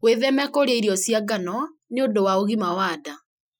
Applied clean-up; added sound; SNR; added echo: classical method Wiener filter.